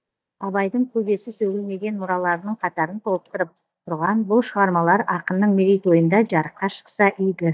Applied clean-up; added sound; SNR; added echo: neural mask model DeepFilterNet 3.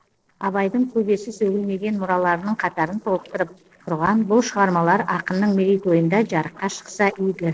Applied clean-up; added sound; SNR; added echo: neural separator model SepFormer DNS4.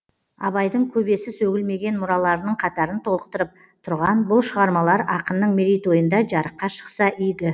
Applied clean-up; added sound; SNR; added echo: none; none; none; none.